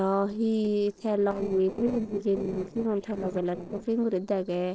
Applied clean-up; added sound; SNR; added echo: neural separator model SepFormer DNS4.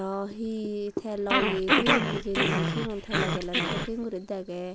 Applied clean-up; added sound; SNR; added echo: none; Growling; -5 dB; none.